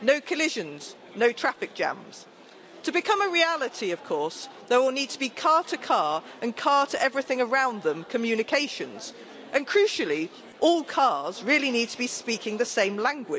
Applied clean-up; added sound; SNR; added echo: none; none; none; none.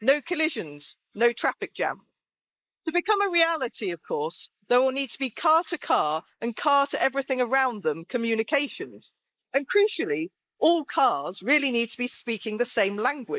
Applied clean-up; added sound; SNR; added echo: neural mask model Resemble Enhance denoiser.